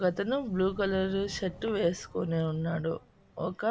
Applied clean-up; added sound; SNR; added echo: none; Subway, metro, underground; 20 dB; none.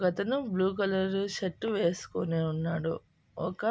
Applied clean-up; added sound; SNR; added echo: none; none; none; none.